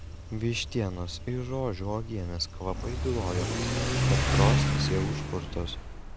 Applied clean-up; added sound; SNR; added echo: none; Accelerating, revving, vroom / Car; -3 dB; none.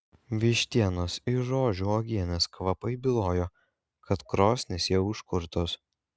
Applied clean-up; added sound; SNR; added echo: none; none; none; none.